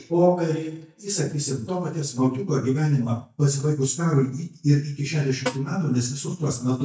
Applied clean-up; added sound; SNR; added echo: neural mask model DeepFilterNet 3.